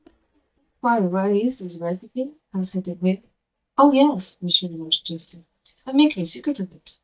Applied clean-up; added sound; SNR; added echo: neural mask model DeepFilterNet 3.